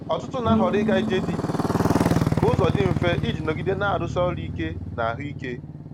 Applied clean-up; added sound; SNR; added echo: none; Bowed string instrument + Motorcycle; -2 dB; none.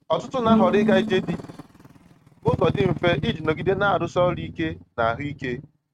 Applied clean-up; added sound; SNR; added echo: neural mask model RNNoise.